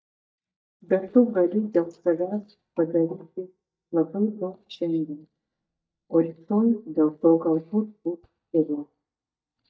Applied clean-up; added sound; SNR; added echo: neural mask model DeepFilterNet 3.